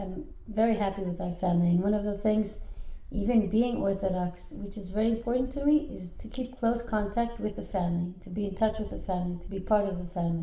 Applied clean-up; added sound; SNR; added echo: none; Wind; 12 dB; reverberation time 0.6 s.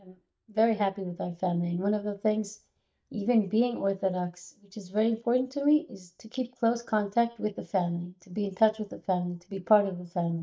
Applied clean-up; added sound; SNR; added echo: neural mask model DeepFilterNet 3.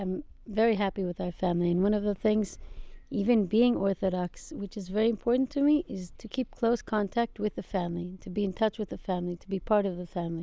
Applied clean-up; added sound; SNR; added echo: none; none; none; none.